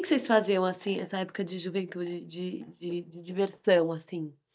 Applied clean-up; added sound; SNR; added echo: neural mask model DeepFilterNet 3.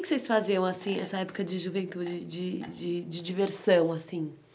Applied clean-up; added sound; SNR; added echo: none; none; none; none.